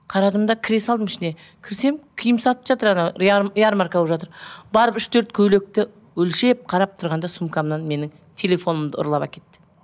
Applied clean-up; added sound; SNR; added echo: none; none; none; none.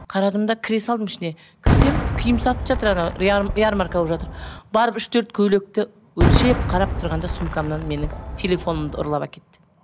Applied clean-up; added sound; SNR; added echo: none; Fireworks; 2 dB; none.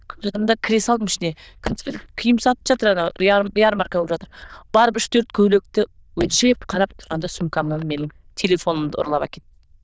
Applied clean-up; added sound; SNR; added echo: neural diffusion model UNIVERSE++.